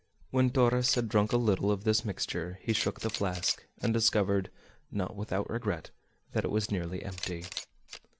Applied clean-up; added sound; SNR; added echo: none; Camera; 16 dB; none.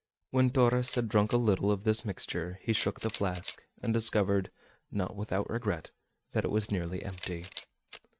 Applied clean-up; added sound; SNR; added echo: neural mask model RNNoise.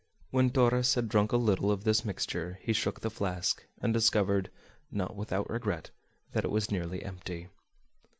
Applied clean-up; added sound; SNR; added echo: none; none; none; none.